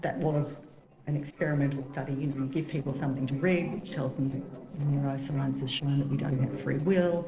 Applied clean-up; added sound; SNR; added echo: neural separator model SepFormer DNS4.